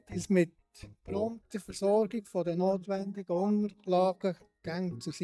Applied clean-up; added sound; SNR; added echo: neural mask model DeepFilterNet 3.